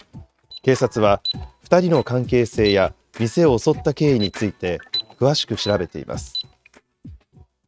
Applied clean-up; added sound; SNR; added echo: neural mask model RNNoise.